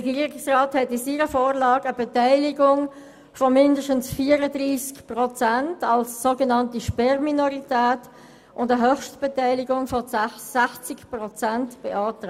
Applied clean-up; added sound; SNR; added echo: none; none; none; none.